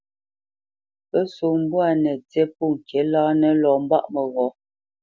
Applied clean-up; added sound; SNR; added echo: none; none; none; none.